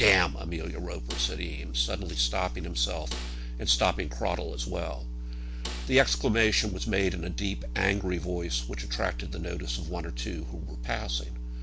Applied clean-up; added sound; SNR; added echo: none; Snare drum; 16 dB; none.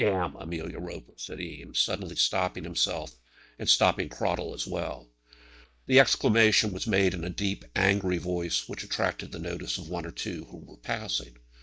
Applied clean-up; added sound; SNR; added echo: neural mask model DeepFilterNet 3.